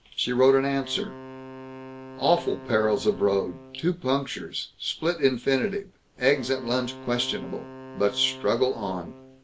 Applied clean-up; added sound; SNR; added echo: none; Wind instrument, woodwind instrument; 17 dB; none.